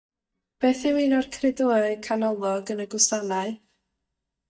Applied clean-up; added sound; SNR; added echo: neural mask model DeepFilterNet 3.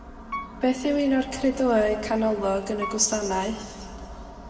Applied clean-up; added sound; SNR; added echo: none; Piano; 16 dB; reverberation time 1.7 s.